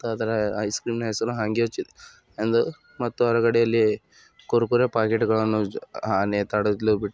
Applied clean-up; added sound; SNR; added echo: none; none; none; none.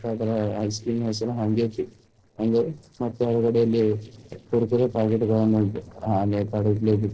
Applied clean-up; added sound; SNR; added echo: neural separator model SepFormer DNS4.